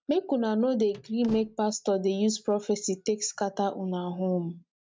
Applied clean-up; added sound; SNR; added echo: neural mask model RNNoise.